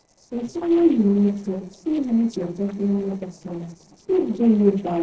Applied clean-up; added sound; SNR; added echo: neural separator model SepFormer DNS4.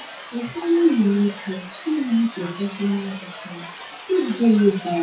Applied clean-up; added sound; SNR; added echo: classical method WPE with log-MMSE.